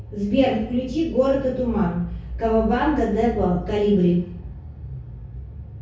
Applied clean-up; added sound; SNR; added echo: none; none; none; reverberation time 0.5 s.